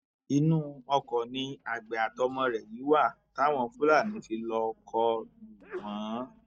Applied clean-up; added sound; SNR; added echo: neural mask model DeepFilterNet 3.